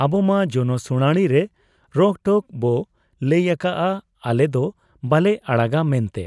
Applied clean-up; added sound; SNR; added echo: none; none; none; none.